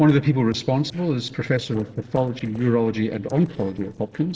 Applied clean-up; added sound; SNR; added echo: neural separator model SepFormer DNS4.